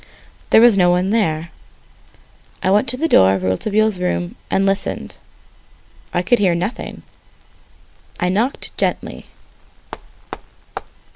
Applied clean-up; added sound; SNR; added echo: none; none; none; none.